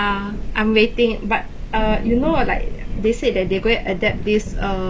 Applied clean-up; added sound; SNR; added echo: none; Thunder / Rain; 5 dB; none.